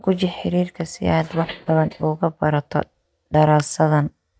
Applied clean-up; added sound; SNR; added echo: neural mask model DeepFilterNet 3.